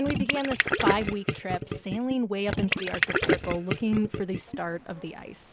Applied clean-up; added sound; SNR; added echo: none; Gurgling; -1 dB; none.